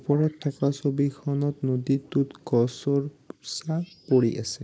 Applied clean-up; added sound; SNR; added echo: neural mask model Resemble Enhance denoiser.